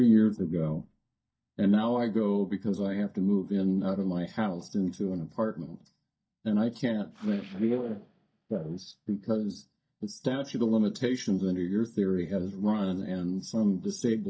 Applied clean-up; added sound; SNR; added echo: neural mask model DeepFilterNet 3.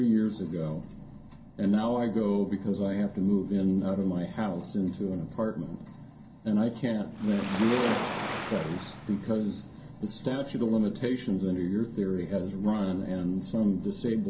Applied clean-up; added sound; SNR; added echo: none; Waves, surf; 7 dB; reverberation time 0.3 s.